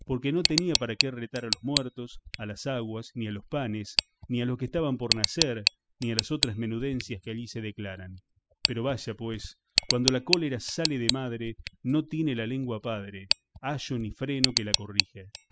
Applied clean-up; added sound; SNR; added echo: classical method spectral subtraction.